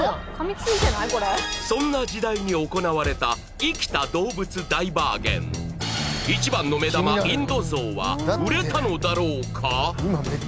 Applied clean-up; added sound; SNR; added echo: none; Train; 13 dB; none.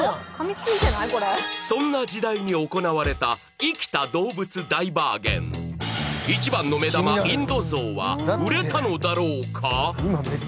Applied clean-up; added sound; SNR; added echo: none; none; none; none.